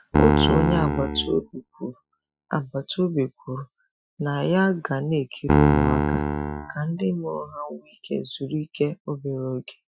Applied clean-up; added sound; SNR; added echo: classical method Wiener filter.